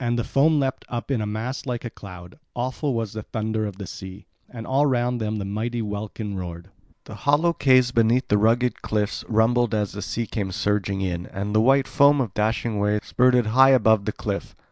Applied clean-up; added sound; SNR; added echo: none; none; none; none.